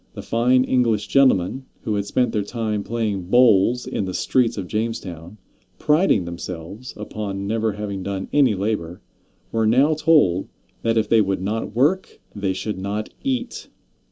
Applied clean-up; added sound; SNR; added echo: none; none; none; none.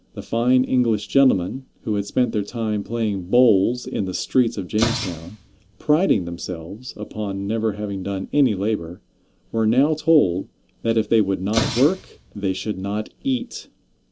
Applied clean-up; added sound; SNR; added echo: none; Explosion; 9 dB; none.